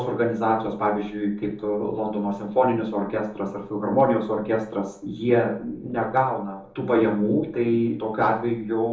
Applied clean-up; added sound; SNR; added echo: none; none; none; reverberation time 0.8 s.